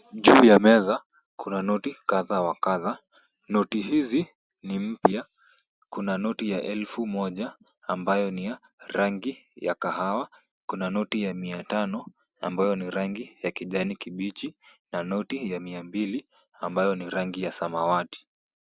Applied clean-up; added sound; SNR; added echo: none; none; none; none.